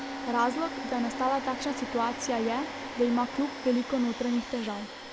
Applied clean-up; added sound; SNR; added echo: none; Musical instrument + Domestic sounds, home sounds; 8 dB; none.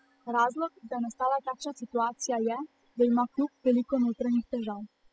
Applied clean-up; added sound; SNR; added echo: classical method spectral subtraction.